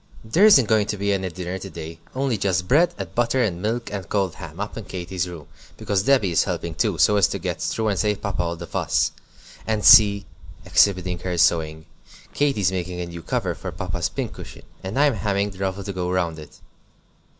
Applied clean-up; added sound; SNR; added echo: none; none; none; none.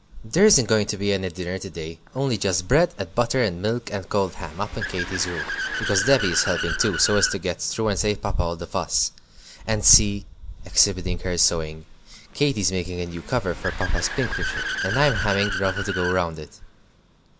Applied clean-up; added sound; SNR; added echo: none; Accelerating, revving, vroom / Car; 10 dB; none.